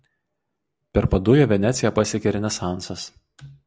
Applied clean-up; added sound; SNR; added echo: none; none; none; none.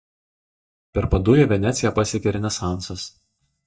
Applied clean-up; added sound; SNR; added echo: neural mask model DeepFilterNet 3.